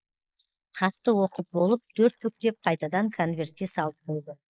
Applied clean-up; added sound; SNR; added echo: neural mask model Resemble Enhance denoiser.